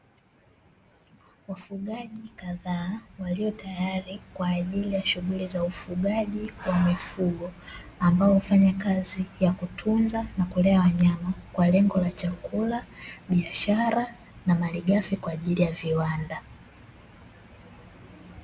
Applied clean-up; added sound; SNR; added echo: none; none; none; none.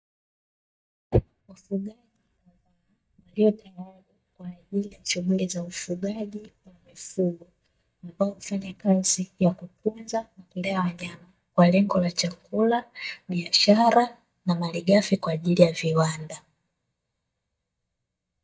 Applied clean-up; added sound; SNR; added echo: neural mask model DeepFilterNet 3.